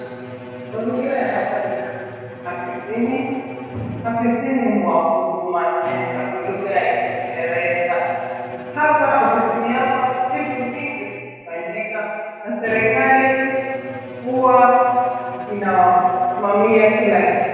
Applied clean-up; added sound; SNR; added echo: none; Bowed string instrument; 14 dB; reverberation time 1.9 s.